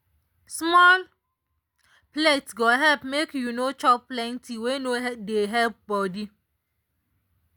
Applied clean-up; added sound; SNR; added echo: none; none; none; none.